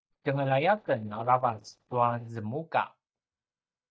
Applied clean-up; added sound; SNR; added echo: neural mask model DeepFilterNet 3.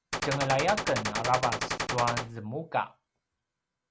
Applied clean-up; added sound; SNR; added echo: none; Gunshot, gunfire; 1 dB; none.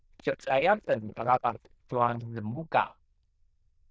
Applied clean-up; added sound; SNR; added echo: neural diffusion model UNIVERSE++.